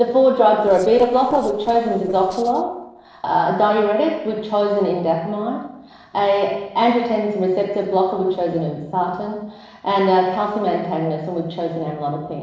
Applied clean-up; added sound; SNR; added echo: neural separator model SepFormer DNS4.